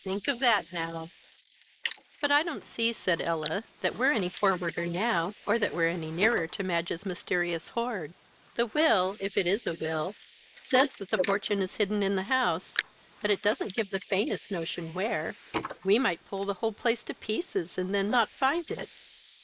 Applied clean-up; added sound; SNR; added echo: neural mask model Resemble Enhance denoiser.